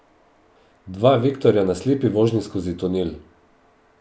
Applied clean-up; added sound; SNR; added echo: none; none; none; none.